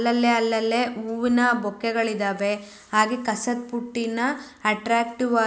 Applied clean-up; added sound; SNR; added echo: none; none; none; none.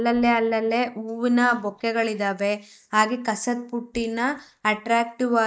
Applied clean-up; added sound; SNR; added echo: neural mask model DeepFilterNet 3.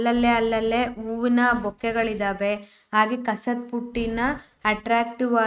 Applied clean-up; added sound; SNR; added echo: neural mask model RNNoise.